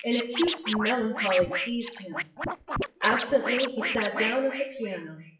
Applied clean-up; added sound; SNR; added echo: classical method WPE with log-MMSE.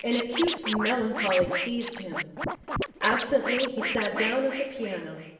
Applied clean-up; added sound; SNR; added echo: none; Scratching (performance technique); 4 dB; reverberation time 0.9 s.